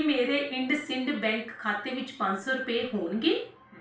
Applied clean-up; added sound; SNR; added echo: none; none; none; reverberation time 0.3 s.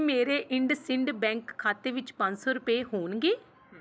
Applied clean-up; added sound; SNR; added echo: none; none; none; none.